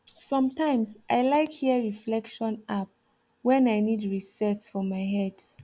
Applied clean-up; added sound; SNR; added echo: none; none; none; none.